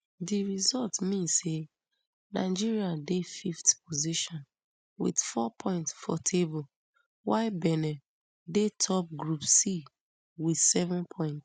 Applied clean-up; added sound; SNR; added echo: none; none; none; none.